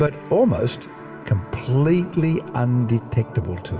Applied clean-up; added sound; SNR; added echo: none; none; none; reverberation time 1.0 s.